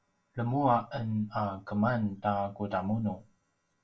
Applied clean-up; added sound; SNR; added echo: none; none; none; reverberation time 0.2 s.